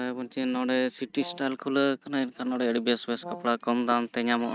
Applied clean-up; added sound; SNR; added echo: neural mask model RNNoise.